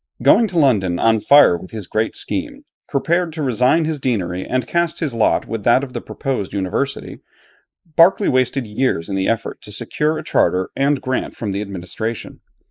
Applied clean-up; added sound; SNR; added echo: neural mask model Resemble Enhance denoiser.